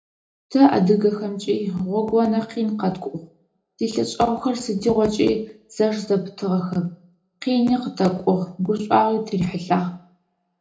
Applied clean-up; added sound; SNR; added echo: none; none; none; reverberation time 0.4 s.